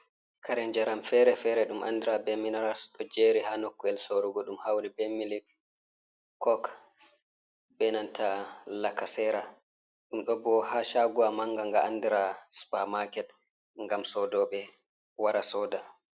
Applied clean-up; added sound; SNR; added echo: none; none; none; none.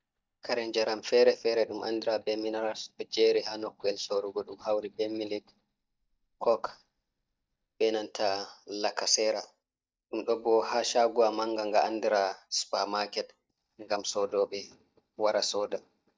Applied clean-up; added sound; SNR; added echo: neural mask model DeepFilterNet 3.